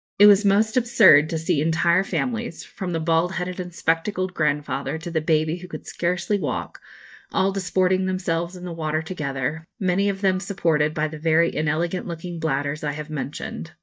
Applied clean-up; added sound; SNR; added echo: neural mask model DeepFilterNet 3.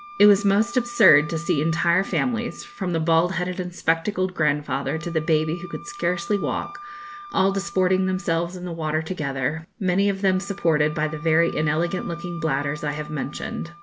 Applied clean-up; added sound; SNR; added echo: none; Wind instrument, woodwind instrument; 18 dB; none.